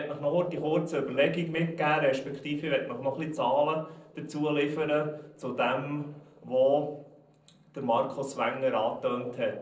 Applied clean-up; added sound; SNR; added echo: neural separator model SepFormer DNS4.